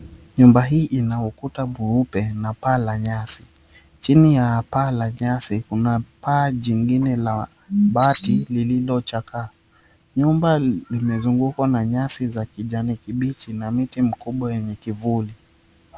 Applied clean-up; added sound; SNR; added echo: none; none; none; none.